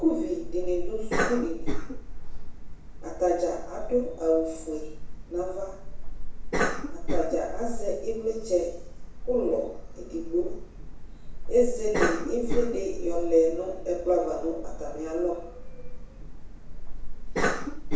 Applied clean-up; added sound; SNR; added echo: none; Cough; 0 dB; reverberation time 0.6 s.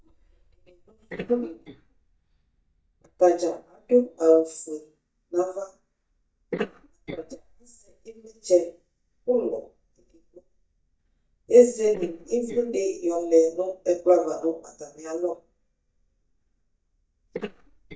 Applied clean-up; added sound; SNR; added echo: neural mask model DeepFilterNet 3.